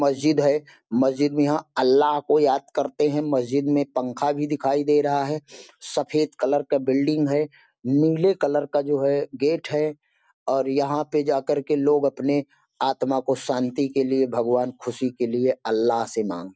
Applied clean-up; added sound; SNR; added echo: none; none; none; none.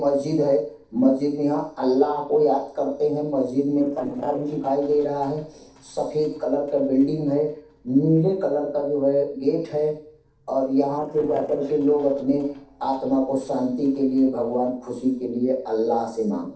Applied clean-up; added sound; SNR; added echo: neural separator model SepFormer DNS4.